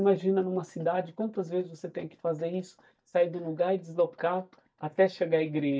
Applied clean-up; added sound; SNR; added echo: neural mask model DeepFilterNet 3.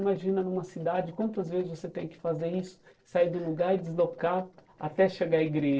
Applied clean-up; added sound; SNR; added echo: neural separator model SepFormer DNS4.